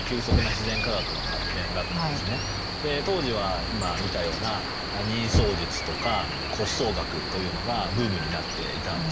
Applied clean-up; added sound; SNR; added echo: none; Cricket + Knock; -1 dB; none.